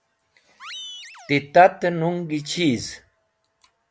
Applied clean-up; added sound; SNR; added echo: none; Animal; 18 dB; none.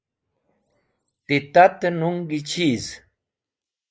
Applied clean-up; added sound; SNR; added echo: neural mask model Resemble Enhance denoiser.